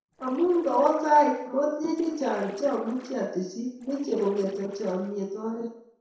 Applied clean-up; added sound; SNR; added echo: neural separator model SepFormer DNS4.